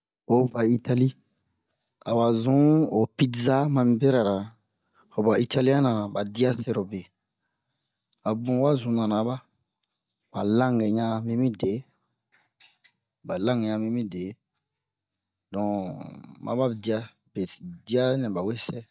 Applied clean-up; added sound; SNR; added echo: none; none; none; none.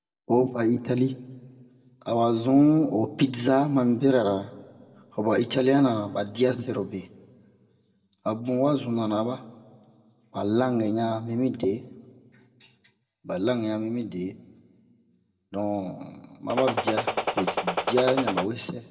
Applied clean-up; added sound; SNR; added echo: none; Gunshot, gunfire; 1 dB; reverberation time 1.0 s.